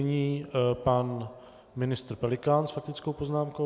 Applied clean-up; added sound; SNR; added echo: none; none; none; none.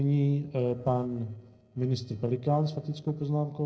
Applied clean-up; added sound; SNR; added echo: neural separator model SepFormer DNS4.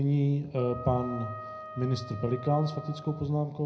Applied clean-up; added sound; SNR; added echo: none; Wind instrument, woodwind instrument; 13 dB; reverberation time 0.4 s.